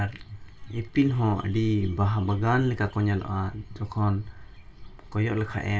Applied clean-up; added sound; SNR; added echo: none; none; none; reverberation time 0.2 s.